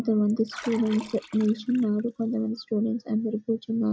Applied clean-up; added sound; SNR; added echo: none; Liquid; 19 dB; none.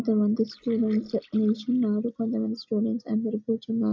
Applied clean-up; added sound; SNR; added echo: neural mask model Resemble Enhance denoiser.